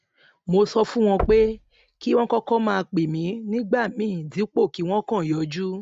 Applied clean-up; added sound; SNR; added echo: neural mask model RNNoise.